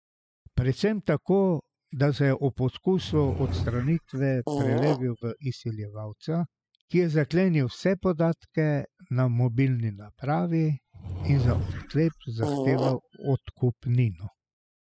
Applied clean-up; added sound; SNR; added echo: classical method spectral subtraction.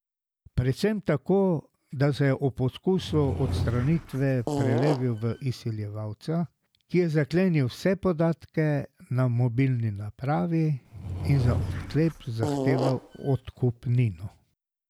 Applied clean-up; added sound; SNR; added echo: none; Fart / Drawer open or close; 5 dB; none.